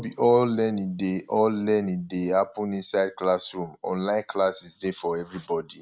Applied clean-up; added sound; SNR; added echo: none; none; none; none.